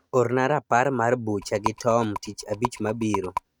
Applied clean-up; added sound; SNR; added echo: neural mask model RNNoise.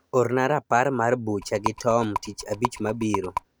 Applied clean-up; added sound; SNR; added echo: none; Rattle; 8 dB; none.